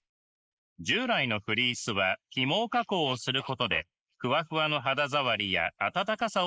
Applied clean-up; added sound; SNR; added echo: neural mask model Resemble Enhance denoiser.